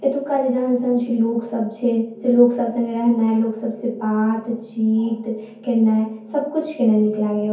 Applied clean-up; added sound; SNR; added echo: none; none; none; reverberation time 0.6 s.